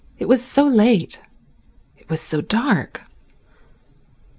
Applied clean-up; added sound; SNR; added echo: none; none; none; none.